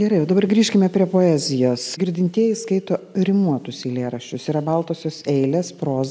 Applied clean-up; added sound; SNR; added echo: none; none; none; none.